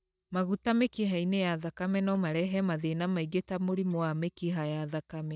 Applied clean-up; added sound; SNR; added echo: neural mask model DeepFilterNet 3.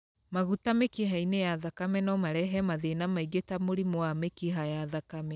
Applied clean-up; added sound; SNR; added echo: none; none; none; none.